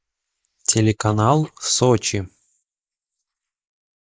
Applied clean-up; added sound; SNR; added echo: neural mask model Resemble Enhance denoiser.